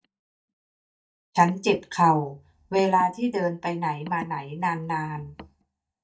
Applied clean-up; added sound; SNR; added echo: neural mask model DeepFilterNet 3.